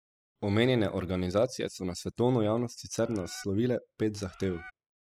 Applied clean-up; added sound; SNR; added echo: classical method spectral subtraction.